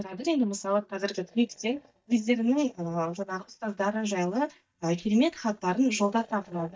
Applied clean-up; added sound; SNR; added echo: neural mask model DeepFilterNet 3.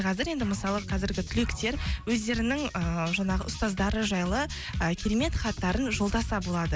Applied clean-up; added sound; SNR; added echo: none; none; none; none.